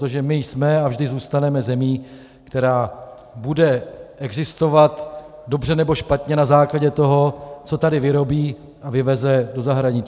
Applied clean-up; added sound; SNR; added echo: none; none; none; none.